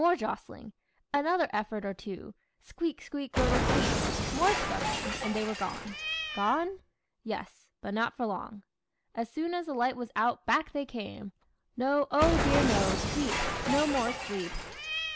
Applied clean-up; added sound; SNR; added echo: none; Cat; 3 dB; none.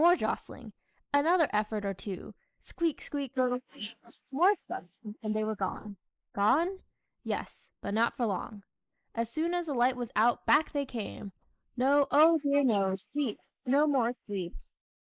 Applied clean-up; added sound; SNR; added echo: neural mask model Resemble Enhance denoiser.